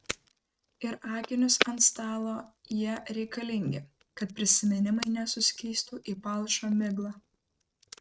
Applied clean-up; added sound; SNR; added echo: neural mask model RNNoise.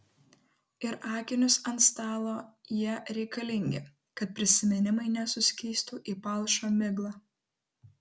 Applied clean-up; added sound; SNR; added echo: none; none; none; none.